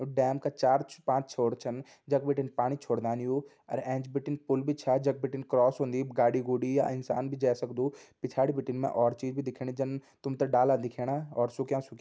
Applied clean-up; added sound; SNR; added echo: none; none; none; none.